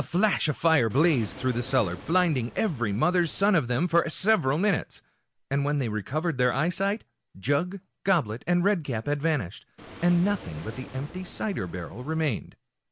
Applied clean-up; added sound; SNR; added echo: none; Waves, surf; 17 dB; none.